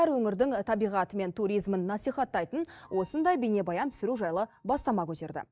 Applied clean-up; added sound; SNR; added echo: neural mask model DeepFilterNet 3.